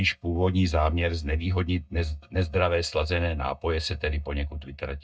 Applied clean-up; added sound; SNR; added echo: neural mask model DeepFilterNet 3.